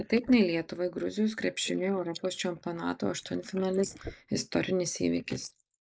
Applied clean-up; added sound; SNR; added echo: neural mask model Resemble Enhance denoiser.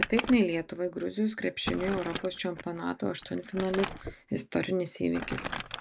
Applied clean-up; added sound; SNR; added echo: none; Crumpling, crinkling; 9 dB; none.